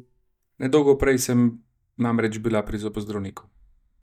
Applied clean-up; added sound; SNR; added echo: neural mask model DeepFilterNet 3.